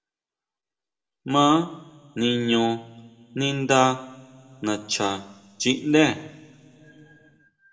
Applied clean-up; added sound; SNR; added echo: none; none; none; reverberation time 1.7 s.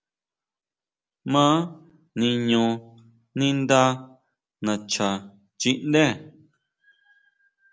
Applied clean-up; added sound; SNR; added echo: none; none; none; none.